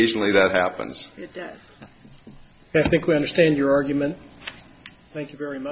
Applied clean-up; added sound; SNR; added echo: none; none; none; none.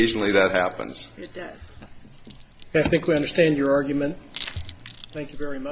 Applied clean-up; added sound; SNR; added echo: none; Chink, clink; 4 dB; none.